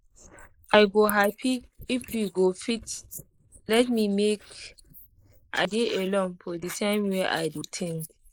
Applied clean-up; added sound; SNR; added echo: neural mask model Resemble Enhance denoiser.